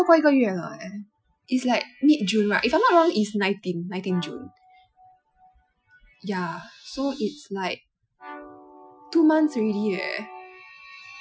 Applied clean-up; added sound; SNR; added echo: classical method Wiener filter.